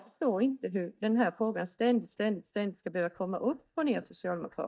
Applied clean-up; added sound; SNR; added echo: neural mask model DeepFilterNet 3.